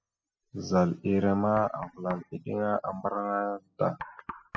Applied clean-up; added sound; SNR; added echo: classical method spectral subtraction.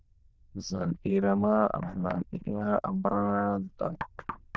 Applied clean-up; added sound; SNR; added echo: neural diffusion model UNIVERSE++.